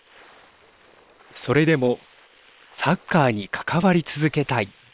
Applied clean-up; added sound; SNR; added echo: neural separator model SepFormer WHAM!.